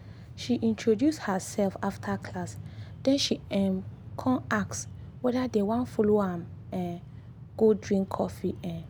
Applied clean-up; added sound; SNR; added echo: none; Train; 14 dB; none.